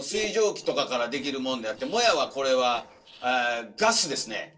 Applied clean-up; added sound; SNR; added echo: neural separator model SepFormer DNS4.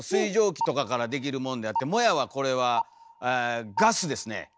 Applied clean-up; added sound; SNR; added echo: none; none; none; none.